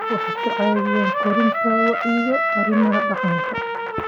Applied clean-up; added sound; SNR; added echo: none; Trumpet; 0 dB; none.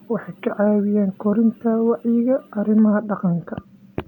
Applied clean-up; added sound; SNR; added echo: none; none; none; none.